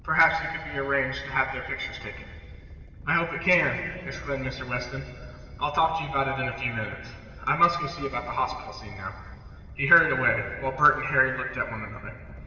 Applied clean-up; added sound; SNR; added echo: none; Animal; 16 dB; reverberation time 2.6 s.